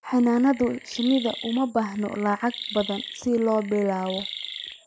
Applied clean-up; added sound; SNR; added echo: none; Chirp, tweet; 13 dB; none.